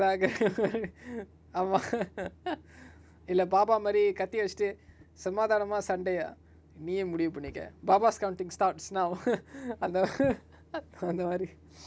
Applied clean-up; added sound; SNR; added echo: none; none; none; none.